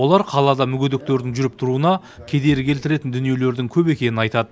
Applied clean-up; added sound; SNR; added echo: none; none; none; none.